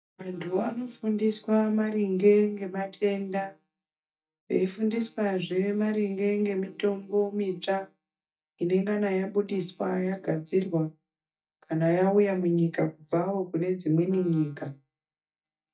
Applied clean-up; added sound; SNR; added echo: neural mask model DeepFilterNet 3.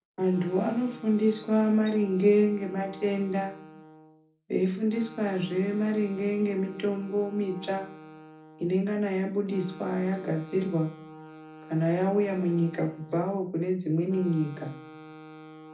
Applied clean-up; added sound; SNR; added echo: none; Wind instrument, woodwind instrument; 19 dB; reverberation time 0.4 s.